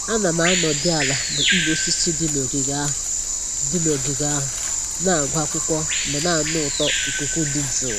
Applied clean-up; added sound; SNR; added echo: none; Bird vocalization, bird call, bird song; -1 dB; none.